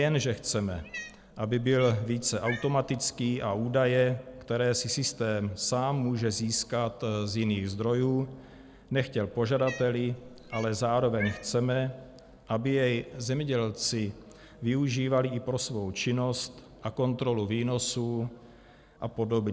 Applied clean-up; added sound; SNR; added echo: none; Cat; 15 dB; none.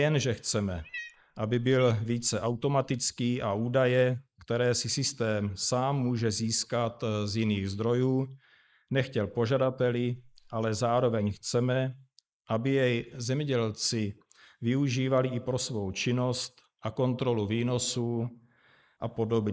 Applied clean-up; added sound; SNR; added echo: neural mask model Resemble Enhance denoiser.